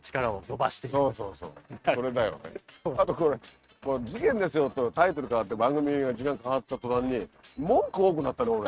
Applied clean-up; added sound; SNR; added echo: neural mask model RNNoise.